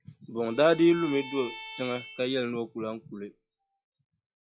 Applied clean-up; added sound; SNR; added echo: classical method log-MMSE.